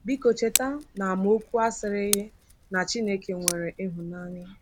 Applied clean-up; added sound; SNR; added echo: none; Tick; 8 dB; none.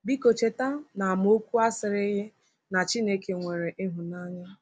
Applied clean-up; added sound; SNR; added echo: none; none; none; none.